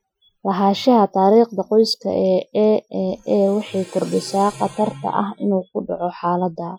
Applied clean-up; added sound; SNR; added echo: classical method Wiener filter.